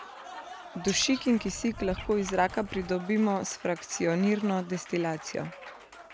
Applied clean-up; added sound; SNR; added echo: none; Frog + Applause; 14 dB; none.